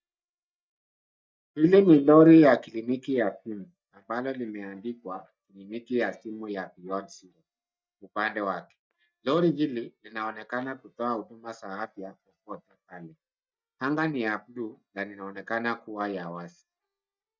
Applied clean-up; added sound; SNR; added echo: neural mask model DeepFilterNet 3.